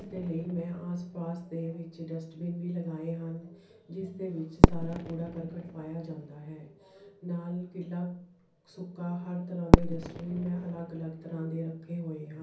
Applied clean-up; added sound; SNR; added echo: none; Fireworks; -5 dB; reverberation time 0.6 s.